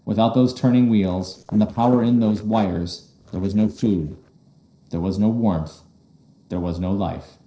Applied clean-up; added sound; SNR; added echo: neural separator model SepFormer DNS4.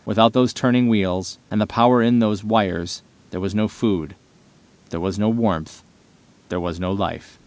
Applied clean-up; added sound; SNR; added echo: none; none; none; none.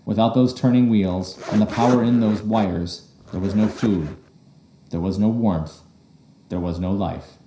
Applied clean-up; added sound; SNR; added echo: none; Zipper (clothing); 13 dB; reverberation time 0.5 s.